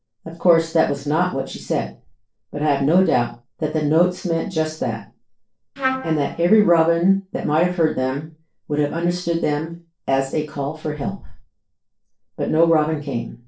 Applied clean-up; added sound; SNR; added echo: neural separator model SepFormer DNS4.